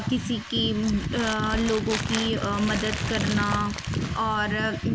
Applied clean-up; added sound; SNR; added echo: none; Crumpling, crinkling; 9 dB; none.